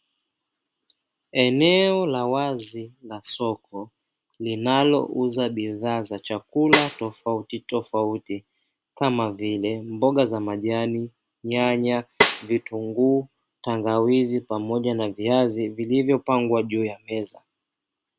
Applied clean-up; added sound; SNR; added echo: none; Snare drum; 2 dB; none.